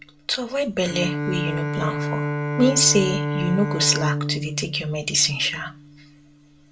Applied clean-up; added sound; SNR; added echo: none; Bowed string instrument; 4 dB; reverberation time 0.2 s.